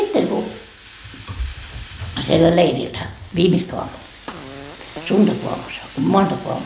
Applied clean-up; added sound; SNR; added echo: none; Fart + Fire; 18 dB; none.